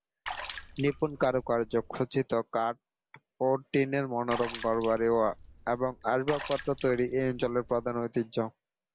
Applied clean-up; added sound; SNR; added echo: none; Water / Splash, splatter; 14 dB; none.